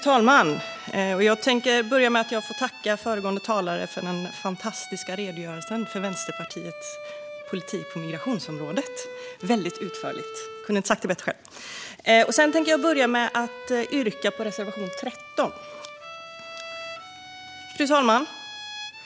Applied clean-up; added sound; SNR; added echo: none; Bowed string instrument; 14 dB; none.